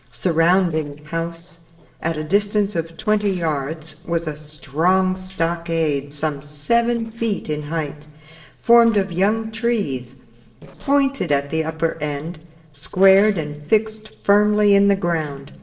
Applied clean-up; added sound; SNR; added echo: neural separator model SepFormer DNS4.